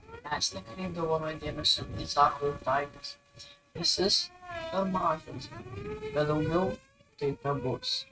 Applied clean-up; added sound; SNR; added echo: neural mask model RNNoise.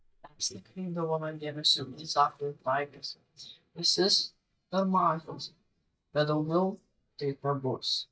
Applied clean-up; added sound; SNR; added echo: neural mask model DeepFilterNet 3.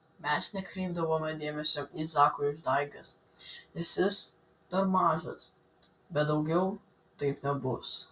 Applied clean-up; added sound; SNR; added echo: none; none; none; none.